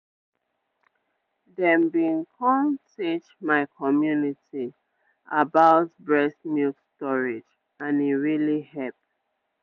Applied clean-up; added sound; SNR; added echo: none; none; none; none.